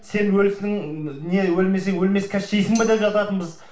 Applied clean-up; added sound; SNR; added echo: none; Tambourine; 17 dB; reverberation time 0.4 s.